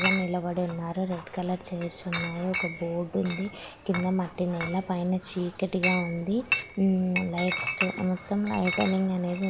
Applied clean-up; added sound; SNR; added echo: none; Chatter / Chink, clink; 7 dB; none.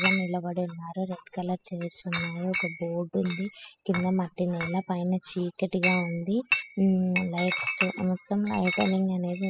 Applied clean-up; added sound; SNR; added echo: classical method spectral subtraction.